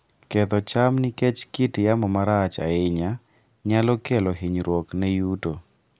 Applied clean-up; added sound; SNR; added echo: none; none; none; none.